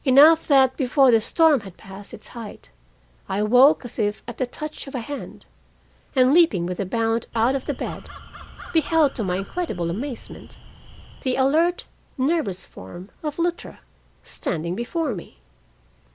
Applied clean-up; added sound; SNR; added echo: none; Crow; 16 dB; none.